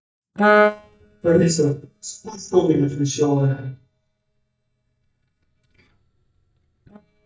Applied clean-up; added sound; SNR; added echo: neural mask model DeepFilterNet 3.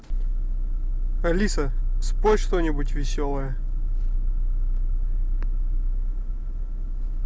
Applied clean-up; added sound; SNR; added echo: none; none; none; none.